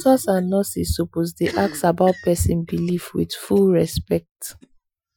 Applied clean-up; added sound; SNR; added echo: classical method Wiener filter.